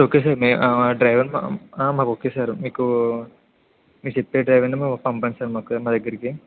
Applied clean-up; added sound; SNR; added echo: none; none; none; none.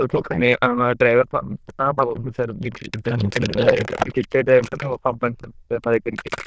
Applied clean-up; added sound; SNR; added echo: neural diffusion model UNIVERSE++.